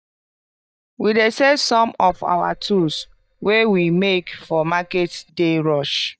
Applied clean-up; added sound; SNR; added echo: neural mask model DeepFilterNet 3.